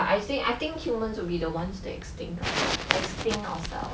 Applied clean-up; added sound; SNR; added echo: none; none; none; none.